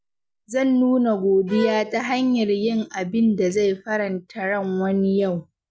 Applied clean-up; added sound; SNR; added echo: none; Bowed string instrument; 14 dB; none.